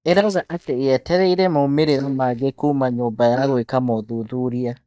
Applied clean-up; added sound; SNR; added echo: neural mask model DeepFilterNet 3.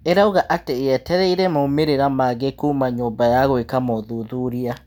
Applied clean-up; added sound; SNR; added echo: none; none; none; none.